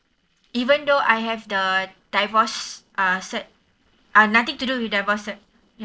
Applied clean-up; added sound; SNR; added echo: neural separator model SepFormer DNS4.